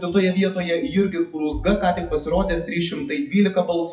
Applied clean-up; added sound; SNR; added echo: classical method WPE with log-MMSE.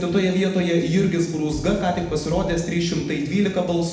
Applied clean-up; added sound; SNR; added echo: none; Fireworks; 18 dB; reverberation time 0.8 s.